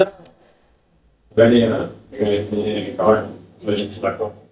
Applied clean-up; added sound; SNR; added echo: neural mask model DeepFilterNet 3.